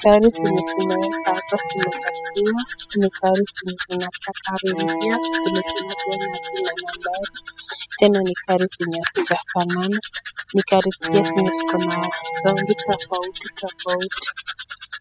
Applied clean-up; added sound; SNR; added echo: classical method spectral subtraction.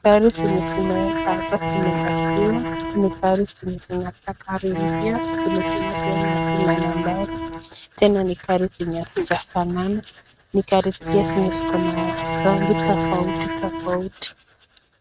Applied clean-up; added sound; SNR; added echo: neural mask model RNNoise.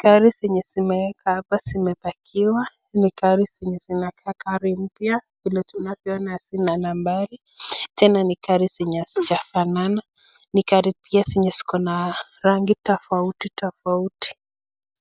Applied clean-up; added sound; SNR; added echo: none; none; none; none.